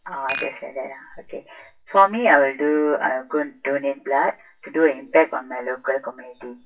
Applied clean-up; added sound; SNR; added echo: classical method WPE with log-MMSE.